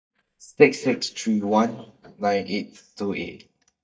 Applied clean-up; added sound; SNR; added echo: neural mask model DeepFilterNet 3.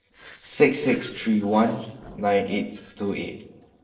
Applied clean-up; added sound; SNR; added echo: neural separator model SepFormer DNS4.